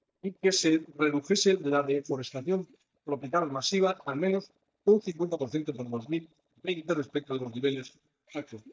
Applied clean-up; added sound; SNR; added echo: neural mask model DeepFilterNet 3.